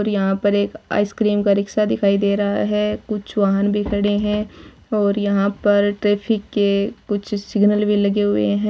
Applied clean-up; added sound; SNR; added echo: none; none; none; none.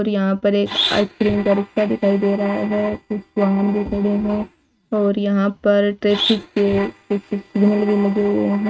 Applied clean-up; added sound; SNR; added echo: neural mask model RNNoise.